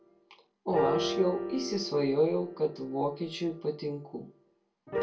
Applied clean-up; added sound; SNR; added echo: none; Piano; 5 dB; reverberation time 0.3 s.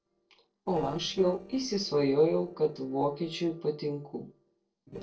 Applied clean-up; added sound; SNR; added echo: neural separator model SepFormer DNS4.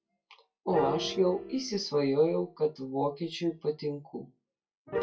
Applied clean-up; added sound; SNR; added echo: classical method WPE with log-MMSE.